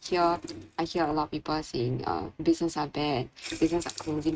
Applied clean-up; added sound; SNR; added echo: neural mask model RNNoise.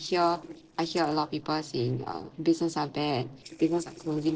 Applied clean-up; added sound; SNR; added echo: neural separator model SepFormer DNS4.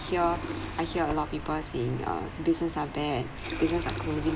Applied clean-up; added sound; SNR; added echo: none; Water tap, faucet; 8 dB; none.